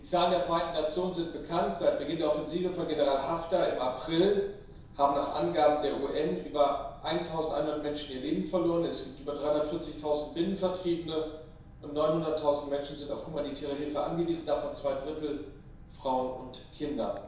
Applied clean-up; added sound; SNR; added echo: none; Boat, Water vehicle; 19 dB; reverberation time 0.7 s.